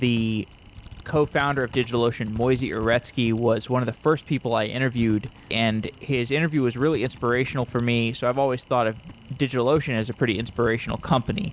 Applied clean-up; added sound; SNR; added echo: none; Typing; 19 dB; none.